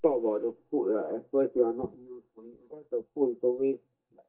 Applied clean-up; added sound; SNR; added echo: neural mask model DeepFilterNet 3.